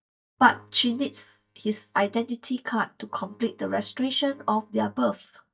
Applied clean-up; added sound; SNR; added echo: neural mask model DeepFilterNet 3.